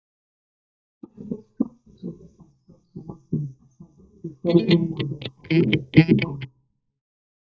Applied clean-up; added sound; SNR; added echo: neural mask model DeepFilterNet 3.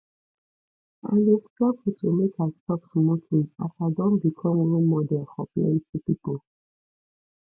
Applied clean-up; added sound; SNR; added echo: none; none; none; none.